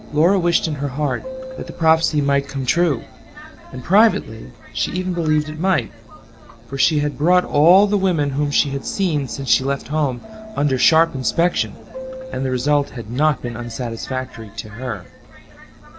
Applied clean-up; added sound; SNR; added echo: none; Subway, metro, underground; 17 dB; none.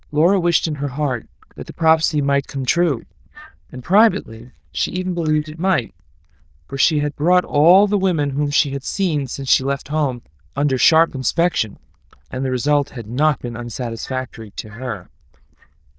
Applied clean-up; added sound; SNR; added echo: neural diffusion model UNIVERSE++.